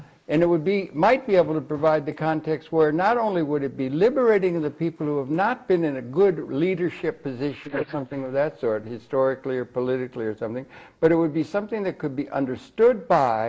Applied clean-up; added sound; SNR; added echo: neural mask model Resemble Enhance denoiser.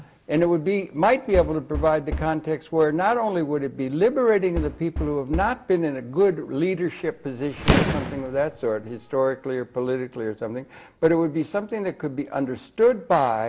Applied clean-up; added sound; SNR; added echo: none; Fireworks + Knock; 5 dB; none.